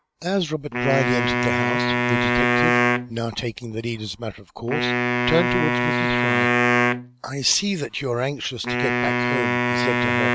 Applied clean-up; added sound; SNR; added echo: neural mask model RNNoise.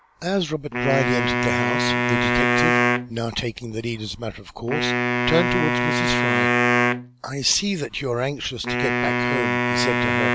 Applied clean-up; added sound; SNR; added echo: none; Wind instrument, woodwind instrument; -4 dB; none.